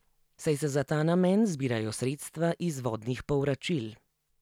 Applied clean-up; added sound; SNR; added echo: none; none; none; none.